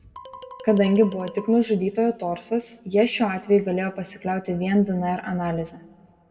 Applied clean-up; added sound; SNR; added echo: none; Marimba, xylophone; 18 dB; reverberation time 1.3 s.